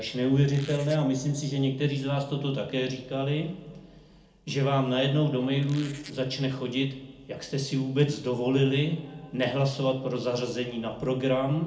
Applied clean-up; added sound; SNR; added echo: none; Squeak; 19 dB; reverberation time 0.4 s.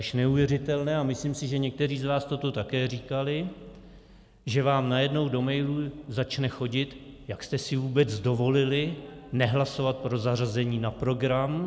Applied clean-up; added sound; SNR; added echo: none; none; none; none.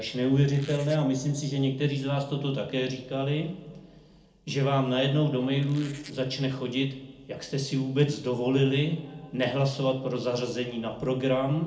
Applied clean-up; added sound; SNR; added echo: neural separator model SepFormer DNS4.